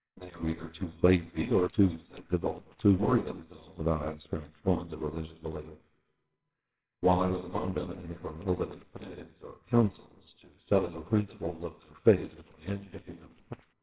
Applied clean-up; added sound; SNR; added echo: neural separator model SepFormer WHAMR!.